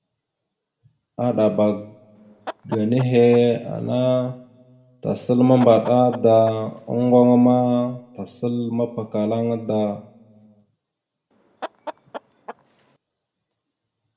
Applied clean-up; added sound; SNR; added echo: none; Chicken, rooster; 17 dB; reverberation time 1.0 s.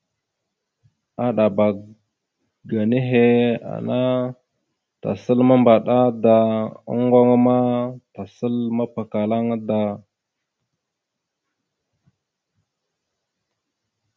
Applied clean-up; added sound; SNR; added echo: none; none; none; none.